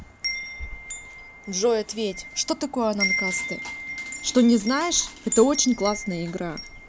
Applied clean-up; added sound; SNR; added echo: none; Wind chime; 8 dB; none.